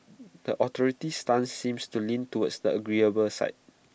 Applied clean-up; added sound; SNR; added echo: none; none; none; none.